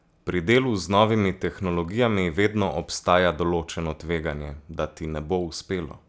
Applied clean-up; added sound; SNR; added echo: none; none; none; none.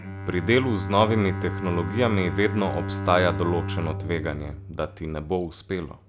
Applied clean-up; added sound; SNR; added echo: none; Bowed string instrument; 6 dB; none.